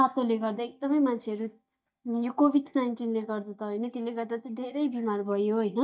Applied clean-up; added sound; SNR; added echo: neural mask model DeepFilterNet 3.